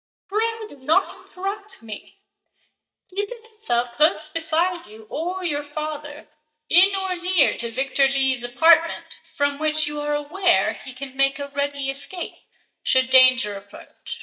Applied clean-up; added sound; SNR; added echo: neural mask model DeepFilterNet 3.